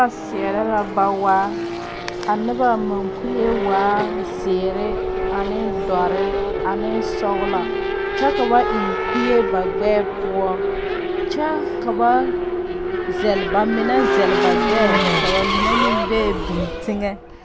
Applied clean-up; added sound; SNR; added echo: none; Race car, auto racing / Accelerating, revving, vroom; 0 dB; none.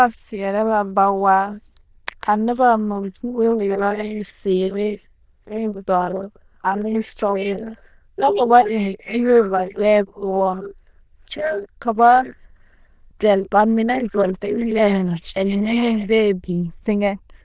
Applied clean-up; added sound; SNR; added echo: neural diffusion model UNIVERSE++.